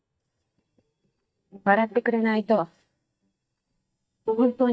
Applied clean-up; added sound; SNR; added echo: neural mask model DeepFilterNet 3.